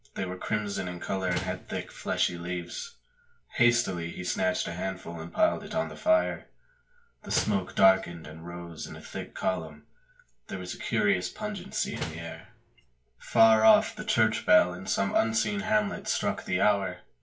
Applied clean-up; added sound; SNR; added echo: none; Slam; 12 dB; reverberation time 0.2 s.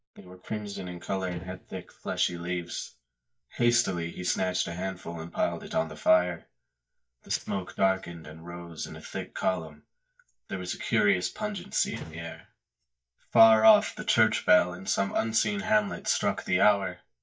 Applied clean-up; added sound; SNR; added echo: neural mask model DeepFilterNet 3.